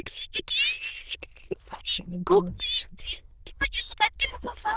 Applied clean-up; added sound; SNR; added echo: neural diffusion model UNIVERSE++.